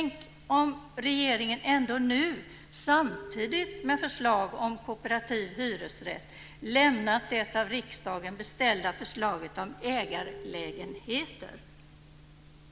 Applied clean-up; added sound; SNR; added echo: none; Telephone; 12 dB; none.